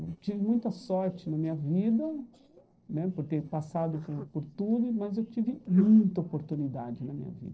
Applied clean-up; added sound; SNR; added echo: neural separator model SepFormer DNS4.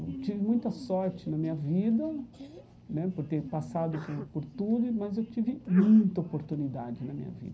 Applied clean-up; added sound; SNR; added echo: none; Sneeze; 17 dB; reverberation time 0.5 s.